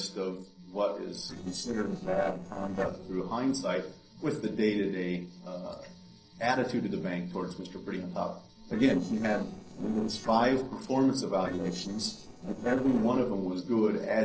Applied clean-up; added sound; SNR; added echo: neural separator model SepFormer DNS4.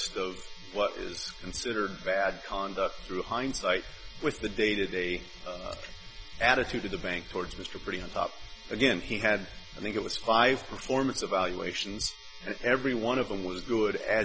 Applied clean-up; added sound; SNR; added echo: none; none; none; none.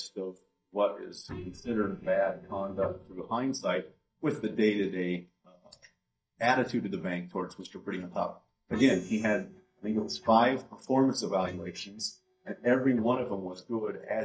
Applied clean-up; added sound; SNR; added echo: neural mask model DeepFilterNet 3.